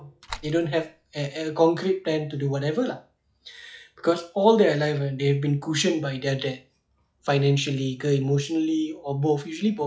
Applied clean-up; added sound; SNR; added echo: classical method log-MMSE.